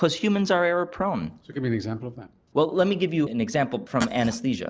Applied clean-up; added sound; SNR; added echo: none; Glass; 9 dB; none.